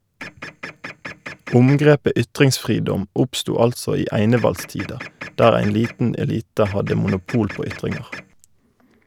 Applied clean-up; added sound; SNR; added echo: none; Printer; 16 dB; none.